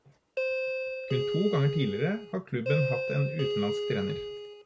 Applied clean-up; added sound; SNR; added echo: none; Doorbell; 2 dB; none.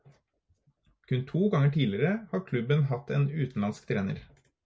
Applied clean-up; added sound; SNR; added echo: none; none; none; none.